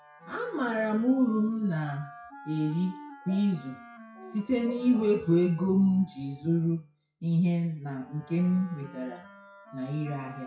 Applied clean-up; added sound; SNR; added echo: classical method WPE with log-MMSE.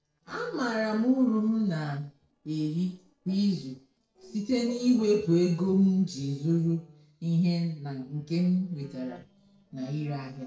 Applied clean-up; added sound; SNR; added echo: neural separator model SepFormer DNS4.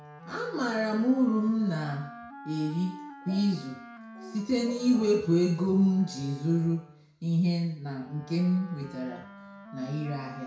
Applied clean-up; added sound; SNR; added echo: none; Wind instrument, woodwind instrument; 18 dB; reverberation time 0.6 s.